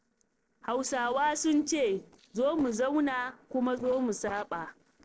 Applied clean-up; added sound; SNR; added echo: neural separator model SepFormer DNS4.